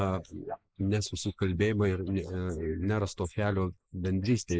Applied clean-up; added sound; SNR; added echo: neural mask model Resemble Enhance denoiser.